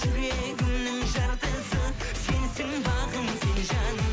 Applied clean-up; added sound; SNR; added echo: none; none; none; none.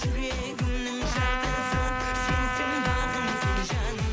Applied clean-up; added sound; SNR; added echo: none; Trumpet; 2 dB; none.